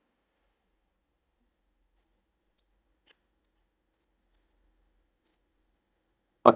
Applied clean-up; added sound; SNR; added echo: neural mask model DeepFilterNet 3.